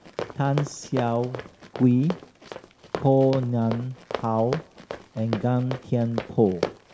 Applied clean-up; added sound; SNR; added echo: none; Run; 10 dB; none.